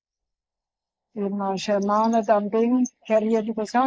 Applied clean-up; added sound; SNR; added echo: neural mask model Resemble Enhance denoiser.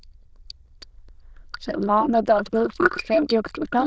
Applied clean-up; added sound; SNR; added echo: neural diffusion model UNIVERSE++.